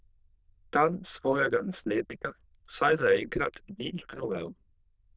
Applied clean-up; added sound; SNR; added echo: neural diffusion model UNIVERSE++.